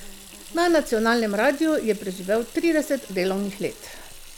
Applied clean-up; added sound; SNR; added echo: none; Insect + Sink (filling or washing) / Water tap, faucet; 17 dB; none.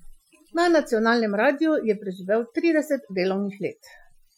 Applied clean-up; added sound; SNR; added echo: classical method Wiener filter.